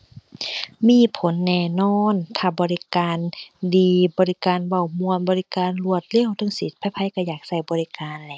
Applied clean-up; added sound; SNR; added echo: none; none; none; none.